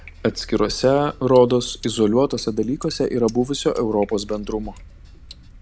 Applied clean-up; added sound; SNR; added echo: none; Sink (filling or washing); 19 dB; none.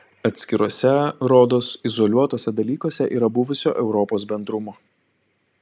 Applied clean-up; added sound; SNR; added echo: none; none; none; none.